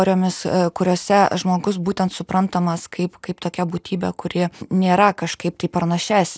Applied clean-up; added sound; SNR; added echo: none; none; none; none.